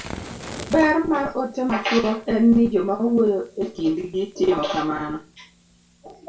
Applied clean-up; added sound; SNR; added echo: none; Fire; 20 dB; reverberation time 0.2 s.